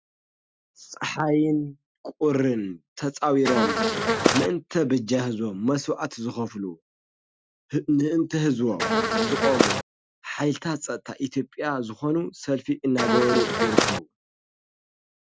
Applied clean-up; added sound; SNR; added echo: none; Buzz; -4 dB; none.